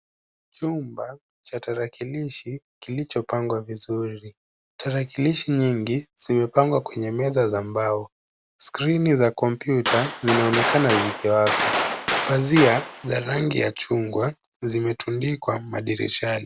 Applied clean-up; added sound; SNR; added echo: none; Gunshot, gunfire; 2 dB; none.